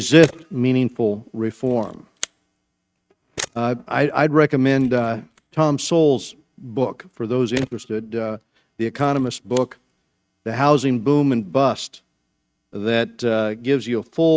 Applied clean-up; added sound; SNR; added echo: neural mask model RNNoise.